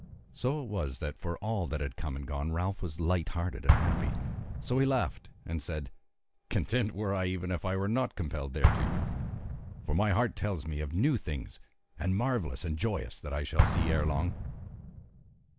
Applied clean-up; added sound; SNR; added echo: none; Explosion; 3 dB; none.